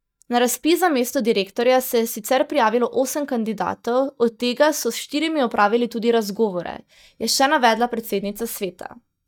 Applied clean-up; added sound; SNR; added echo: neural mask model DeepFilterNet 3.